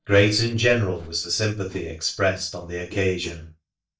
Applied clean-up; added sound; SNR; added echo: neural mask model DeepFilterNet 3.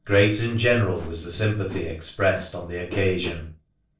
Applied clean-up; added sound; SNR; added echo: neural separator model SepFormer DNS4.